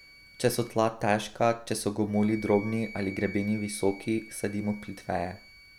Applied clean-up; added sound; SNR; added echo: none; Wind instrument, woodwind instrument; 18 dB; none.